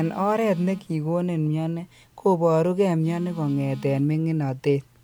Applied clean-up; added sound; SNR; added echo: none; Telephone; 20 dB; none.